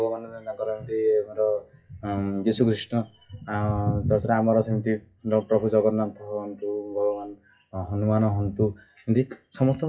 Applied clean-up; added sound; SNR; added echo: classical method WPE with log-MMSE.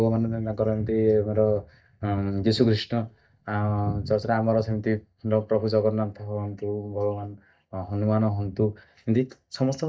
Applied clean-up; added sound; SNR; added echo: neural mask model DeepFilterNet 3.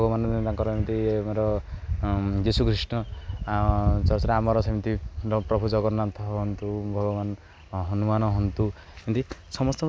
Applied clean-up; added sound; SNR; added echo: none; none; none; none.